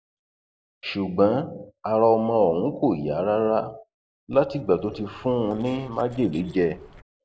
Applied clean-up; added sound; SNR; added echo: neural separator model SepFormer DNS4.